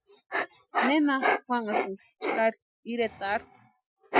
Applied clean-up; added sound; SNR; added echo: classical method Wiener filter.